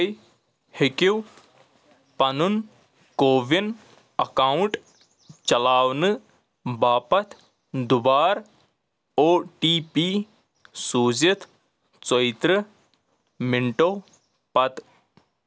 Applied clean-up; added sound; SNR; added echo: none; none; none; none.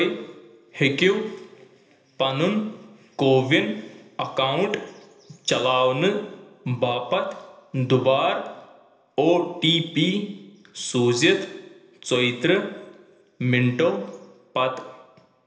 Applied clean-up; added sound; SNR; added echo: none; none; none; reverberation time 0.8 s.